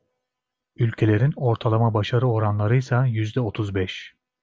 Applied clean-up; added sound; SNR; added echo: none; none; none; none.